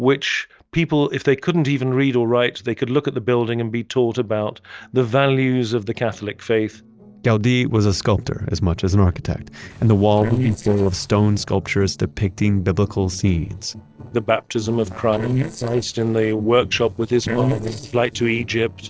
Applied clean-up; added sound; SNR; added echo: neural separator model SepFormer DNS4.